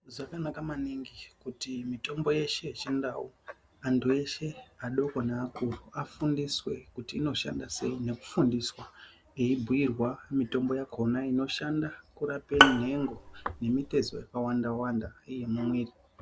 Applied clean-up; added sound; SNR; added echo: none; Bowed string instrument; -3 dB; none.